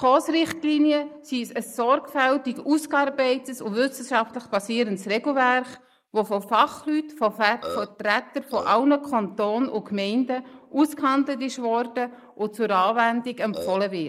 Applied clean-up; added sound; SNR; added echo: neural mask model Resemble Enhance denoiser.